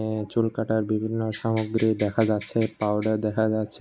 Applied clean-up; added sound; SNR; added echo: none; none; none; none.